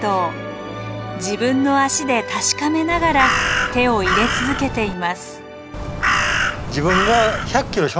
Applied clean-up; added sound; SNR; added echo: none; Crow; 1 dB; none.